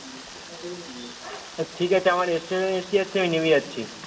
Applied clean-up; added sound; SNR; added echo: none; Rain; 16 dB; reverberation time 2.2 s.